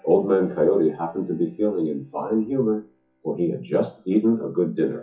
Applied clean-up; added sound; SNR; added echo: classical method WPE with log-MMSE.